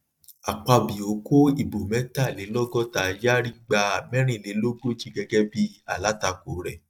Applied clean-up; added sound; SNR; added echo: neural mask model DeepFilterNet 3.